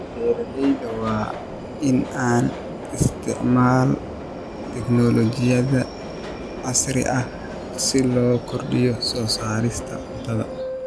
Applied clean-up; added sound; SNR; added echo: none; Subway, metro, underground; 10 dB; none.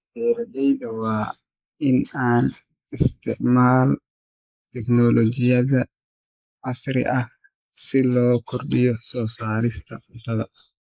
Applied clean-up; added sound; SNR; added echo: neural mask model Resemble Enhance denoiser.